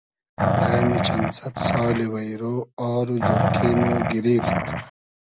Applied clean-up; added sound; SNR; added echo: none; Growling; -2 dB; none.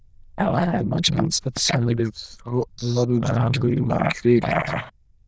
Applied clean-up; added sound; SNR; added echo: neural diffusion model UNIVERSE++.